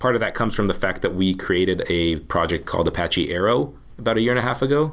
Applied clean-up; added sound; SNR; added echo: none; none; none; none.